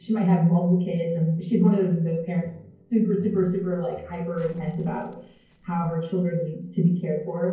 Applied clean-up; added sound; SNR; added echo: neural separator model SepFormer DNS4.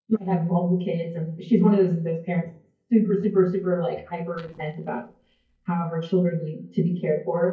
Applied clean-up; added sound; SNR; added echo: neural mask model DeepFilterNet 3.